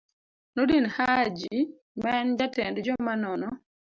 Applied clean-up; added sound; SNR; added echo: none; none; none; none.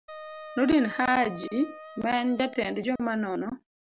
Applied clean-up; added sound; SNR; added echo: none; Wind instrument, woodwind instrument; 17 dB; none.